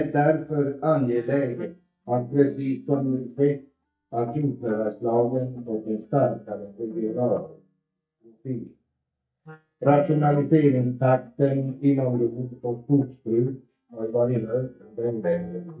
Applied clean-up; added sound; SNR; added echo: neural mask model DeepFilterNet 3.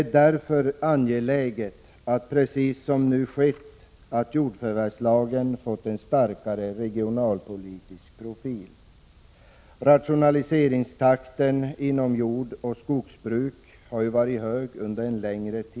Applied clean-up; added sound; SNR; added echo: none; none; none; none.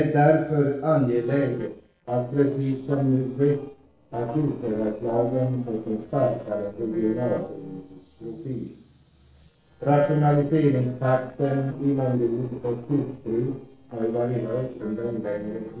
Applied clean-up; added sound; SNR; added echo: neural separator model SepFormer DNS4.